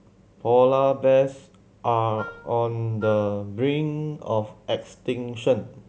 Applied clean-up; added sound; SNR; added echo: none; Wind instrument, woodwind instrument; 18 dB; none.